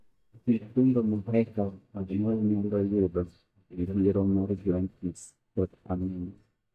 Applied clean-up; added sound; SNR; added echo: neural mask model DeepFilterNet 3.